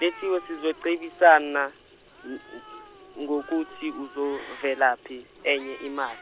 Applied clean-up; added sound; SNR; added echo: none; Cat + Sink (filling or washing) / Water tap, faucet; 19 dB; none.